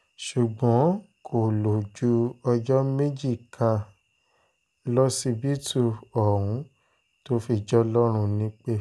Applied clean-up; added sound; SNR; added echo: none; none; none; none.